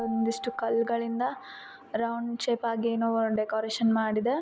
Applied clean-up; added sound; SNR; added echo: none; Keyboard (musical); 18 dB; none.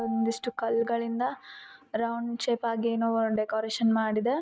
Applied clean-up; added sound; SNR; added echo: neural mask model RNNoise.